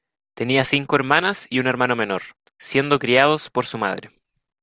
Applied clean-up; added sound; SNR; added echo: none; none; none; none.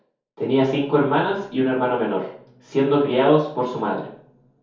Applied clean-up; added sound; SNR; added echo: none; none; none; reverberation time 0.6 s.